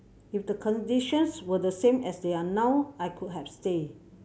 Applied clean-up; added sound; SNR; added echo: none; none; none; none.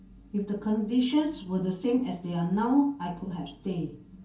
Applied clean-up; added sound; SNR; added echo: none; none; none; reverberation time 0.2 s.